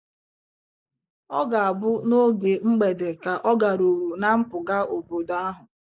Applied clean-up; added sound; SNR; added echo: neural mask model Resemble Enhance denoiser.